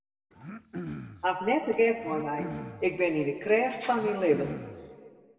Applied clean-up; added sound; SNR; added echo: none; Cough; 12 dB; reverberation time 1.8 s.